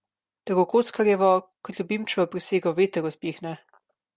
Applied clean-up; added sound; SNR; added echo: none; none; none; none.